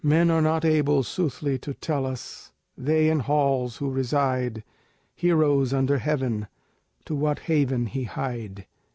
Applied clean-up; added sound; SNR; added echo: none; none; none; none.